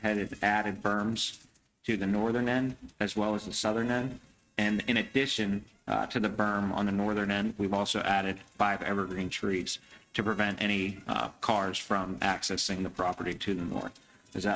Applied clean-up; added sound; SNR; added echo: neural mask model RNNoise.